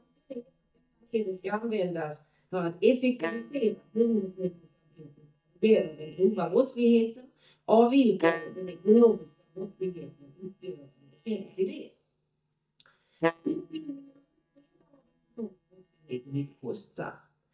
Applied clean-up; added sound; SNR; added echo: neural mask model DeepFilterNet 3.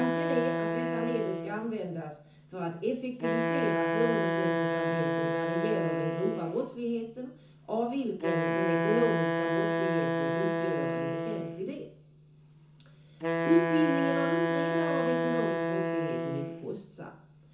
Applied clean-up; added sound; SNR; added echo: none; Wind instrument, woodwind instrument; -2 dB; reverberation time 0.6 s.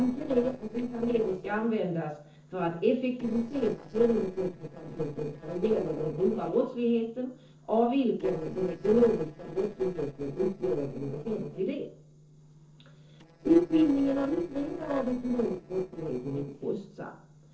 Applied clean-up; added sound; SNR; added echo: neural separator model SepFormer DNS4.